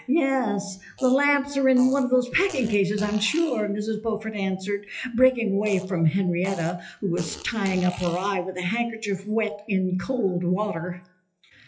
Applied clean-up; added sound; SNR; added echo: classical method WPE with log-MMSE.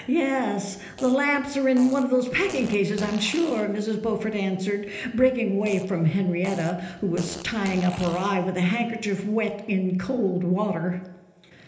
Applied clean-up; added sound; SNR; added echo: none; Fart; 17 dB; reverberation time 1.0 s.